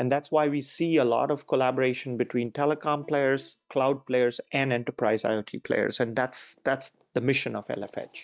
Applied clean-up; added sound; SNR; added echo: neural mask model DeepFilterNet 3.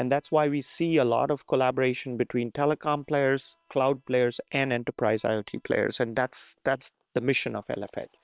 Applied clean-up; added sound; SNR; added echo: neural separator model SepFormer WHAM!.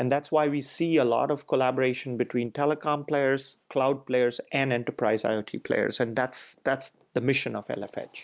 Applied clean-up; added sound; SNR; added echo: none; none; none; none.